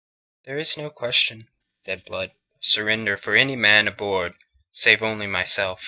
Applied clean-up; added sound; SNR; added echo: neural mask model DeepFilterNet 3.